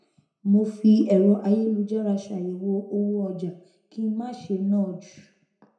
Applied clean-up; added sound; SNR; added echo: none; none; none; reverberation time 0.5 s.